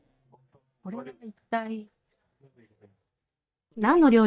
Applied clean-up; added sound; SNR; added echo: neural mask model DeepFilterNet 3.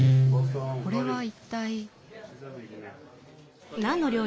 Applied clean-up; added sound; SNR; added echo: none; Guitar; -3 dB; none.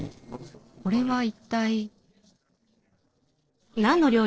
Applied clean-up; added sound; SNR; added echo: neural separator model SepFormer DNS4.